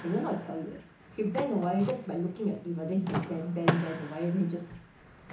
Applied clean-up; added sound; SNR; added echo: none; Door / Car; 6 dB; reverberation time 0.8 s.